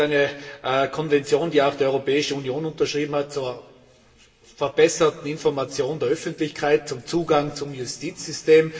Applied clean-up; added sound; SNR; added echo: none; none; none; reverberation time 0.9 s.